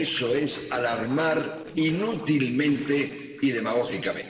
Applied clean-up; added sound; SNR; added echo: neural separator model SepFormer DNS4.